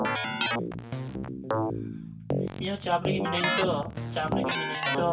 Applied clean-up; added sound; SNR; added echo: none; Keyboard (musical); -3 dB; reverberation time 0.2 s.